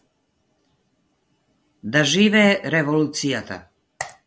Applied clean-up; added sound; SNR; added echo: none; none; none; none.